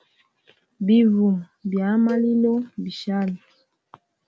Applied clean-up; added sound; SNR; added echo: none; Cowbell; 17 dB; none.